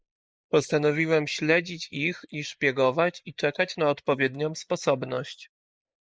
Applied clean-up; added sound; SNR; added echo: neural mask model Resemble Enhance denoiser.